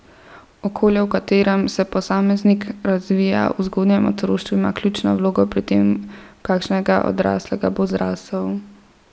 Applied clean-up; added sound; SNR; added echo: none; none; none; none.